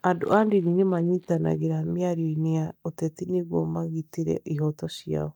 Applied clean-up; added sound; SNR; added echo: neural mask model DeepFilterNet 3.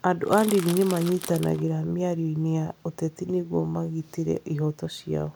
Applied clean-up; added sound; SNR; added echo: none; Crushing; 13 dB; none.